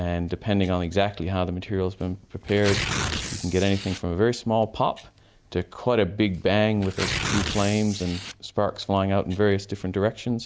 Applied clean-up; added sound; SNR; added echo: none; Tearing; 10 dB; none.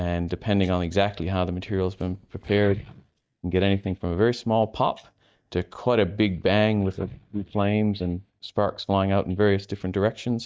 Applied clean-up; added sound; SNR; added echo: neural mask model DeepFilterNet 3.